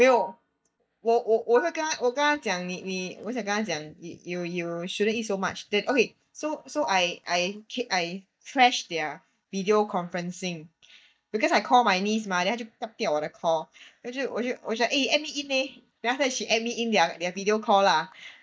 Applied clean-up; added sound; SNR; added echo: neural mask model DeepFilterNet 3.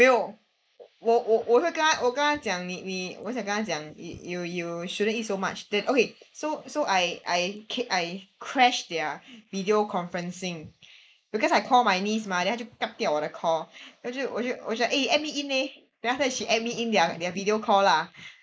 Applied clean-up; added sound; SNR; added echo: neural mask model Resemble Enhance denoiser.